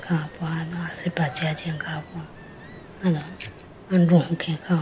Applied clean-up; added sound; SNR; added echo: none; Ocean; 19 dB; none.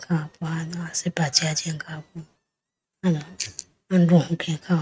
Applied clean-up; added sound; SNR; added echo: neural mask model RNNoise.